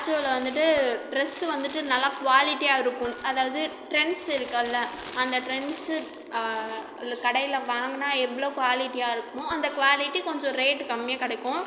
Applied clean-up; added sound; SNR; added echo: none; Dishes, pots, and pans + Crumpling, crinkling; 19 dB; none.